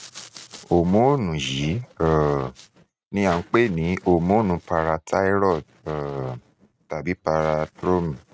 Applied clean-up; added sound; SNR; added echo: neural mask model RNNoise.